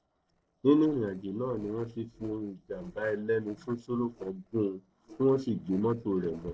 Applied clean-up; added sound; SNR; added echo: neural separator model SepFormer DNS4.